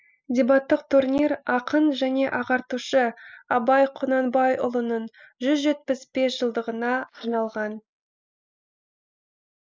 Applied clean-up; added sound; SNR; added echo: neural mask model Resemble Enhance denoiser.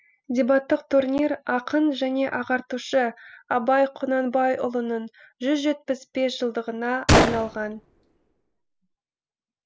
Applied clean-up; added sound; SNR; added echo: none; Gunshot, gunfire; -1 dB; none.